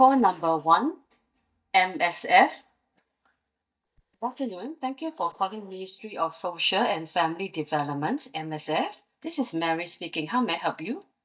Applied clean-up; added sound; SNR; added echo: neural mask model DeepFilterNet 3.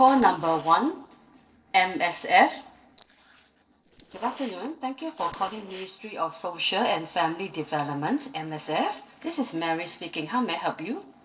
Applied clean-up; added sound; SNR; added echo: neural separator model SepFormer DNS4.